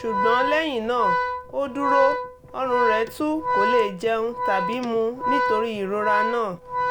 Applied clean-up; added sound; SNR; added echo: none; Organ; 0 dB; none.